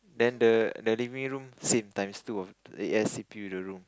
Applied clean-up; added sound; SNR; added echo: none; none; none; none.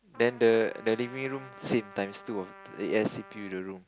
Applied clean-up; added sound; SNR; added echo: none; Trumpet; 20 dB; none.